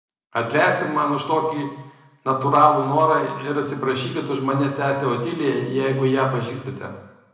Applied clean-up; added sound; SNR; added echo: none; none; none; reverberation time 0.9 s.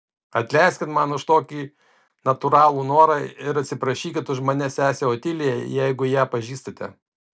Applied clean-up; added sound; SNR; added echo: none; none; none; none.